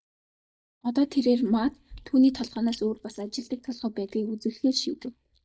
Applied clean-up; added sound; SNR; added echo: neural mask model DeepFilterNet 3.